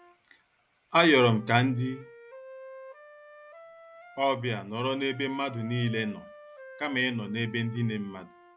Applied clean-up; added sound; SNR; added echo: none; Wind instrument, woodwind instrument; 20 dB; none.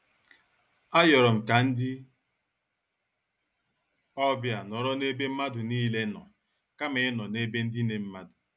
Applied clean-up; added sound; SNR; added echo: none; none; none; none.